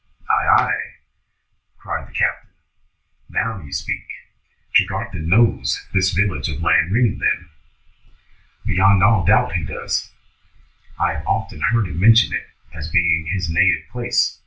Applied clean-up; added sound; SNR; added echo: none; none; none; reverberation time 0.2 s.